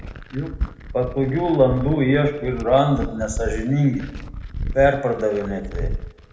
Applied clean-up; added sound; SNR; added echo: none; Glass; 8 dB; reverberation time 0.8 s.